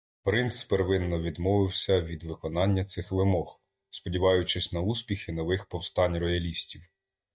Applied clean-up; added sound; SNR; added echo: neural mask model DeepFilterNet 3.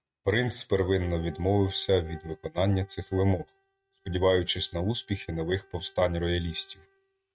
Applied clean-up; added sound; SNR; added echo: neural mask model RNNoise.